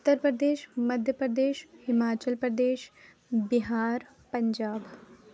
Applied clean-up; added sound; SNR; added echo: none; none; none; none.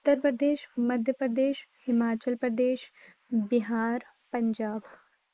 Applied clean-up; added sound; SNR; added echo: neural mask model Resemble Enhance denoiser.